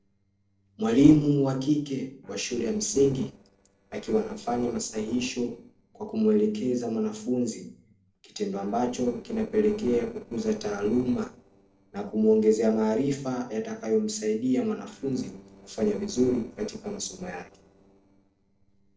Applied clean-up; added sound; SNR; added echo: neural separator model SepFormer DNS4.